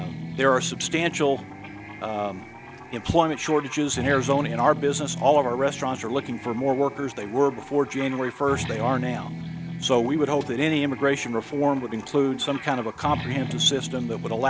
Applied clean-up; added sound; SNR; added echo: none; Guitar; 10 dB; none.